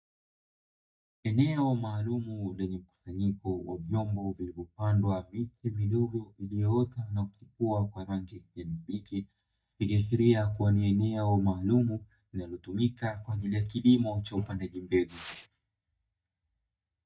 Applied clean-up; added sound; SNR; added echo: neural mask model DeepFilterNet 3.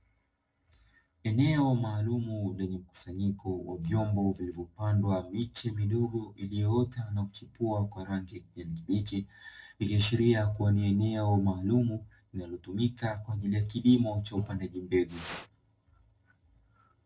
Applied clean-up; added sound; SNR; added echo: neural separator model SepFormer DNS4.